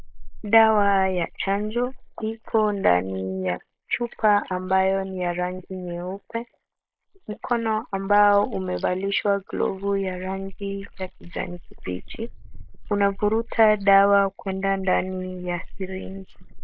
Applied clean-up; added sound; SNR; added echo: neural mask model Resemble Enhance denoiser.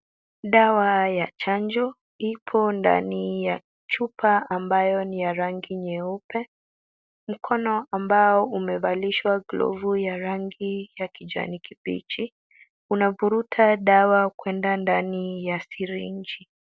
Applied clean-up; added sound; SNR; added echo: none; none; none; none.